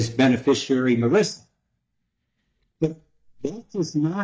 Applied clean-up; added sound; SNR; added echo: neural mask model DeepFilterNet 3.